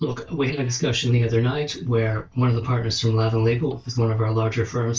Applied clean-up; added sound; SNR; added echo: neural mask model DeepFilterNet 3.